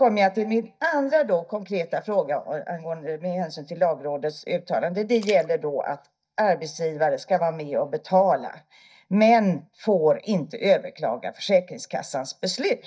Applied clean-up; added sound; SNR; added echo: neural mask model DeepFilterNet 3.